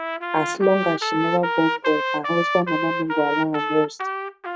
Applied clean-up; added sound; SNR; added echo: none; Trumpet; 2 dB; none.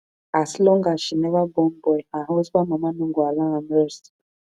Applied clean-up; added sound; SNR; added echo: none; none; none; none.